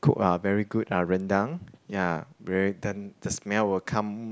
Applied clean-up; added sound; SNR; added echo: none; none; none; none.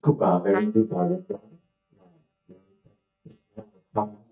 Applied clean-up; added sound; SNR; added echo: neural mask model DeepFilterNet 3.